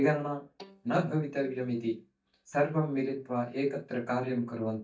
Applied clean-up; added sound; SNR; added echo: neural mask model DeepFilterNet 3.